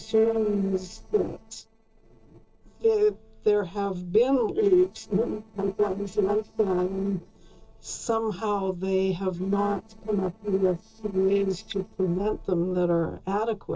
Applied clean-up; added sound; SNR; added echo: neural separator model SepFormer DNS4.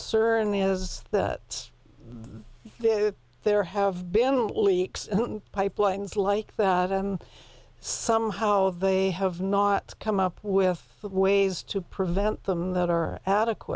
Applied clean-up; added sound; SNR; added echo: none; none; none; none.